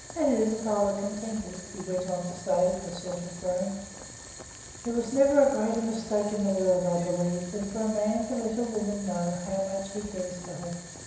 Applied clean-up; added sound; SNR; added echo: none; Boiling; 14 dB; reverberation time 1.0 s.